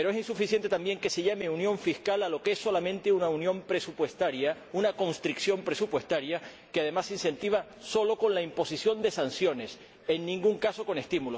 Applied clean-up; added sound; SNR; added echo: none; none; none; none.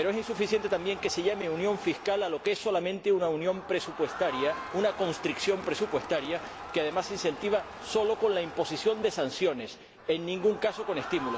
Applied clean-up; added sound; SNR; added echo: none; Crowd; 12 dB; none.